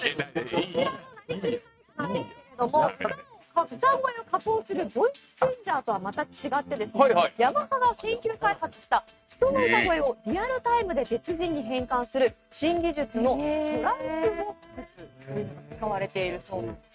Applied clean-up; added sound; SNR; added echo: neural mask model RNNoise.